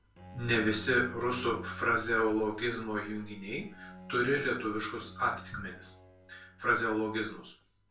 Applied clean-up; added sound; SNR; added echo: none; Bowed string instrument; 19 dB; reverberation time 0.3 s.